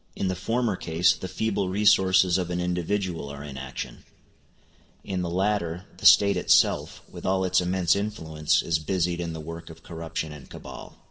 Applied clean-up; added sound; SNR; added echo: none; none; none; reverberation time 2.1 s.